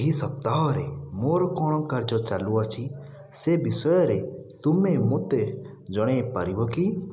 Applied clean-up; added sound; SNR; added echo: none; none; none; none.